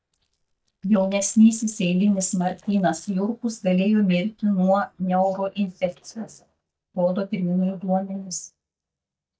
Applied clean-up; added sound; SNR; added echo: neural mask model DeepFilterNet 3.